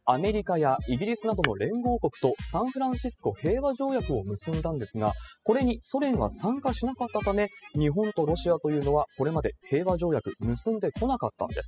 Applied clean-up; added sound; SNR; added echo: classical method spectral subtraction.